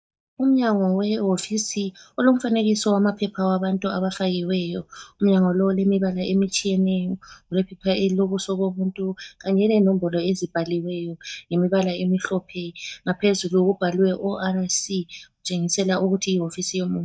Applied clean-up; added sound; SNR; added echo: neural mask model DeepFilterNet 3.